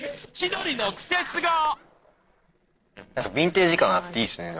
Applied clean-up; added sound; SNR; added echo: neural separator model SepFormer DNS4.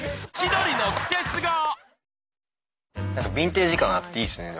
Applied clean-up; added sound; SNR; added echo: none; none; none; none.